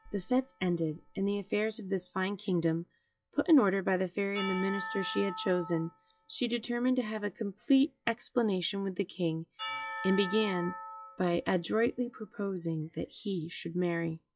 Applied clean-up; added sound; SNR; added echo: classical method log-MMSE.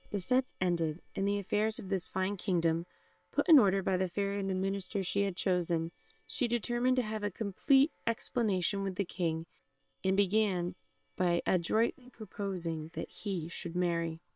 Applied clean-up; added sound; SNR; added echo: neural separator model SepFormer WHAM!.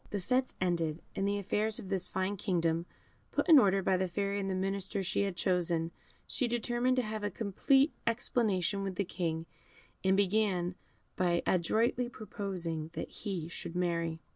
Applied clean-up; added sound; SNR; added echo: none; none; none; none.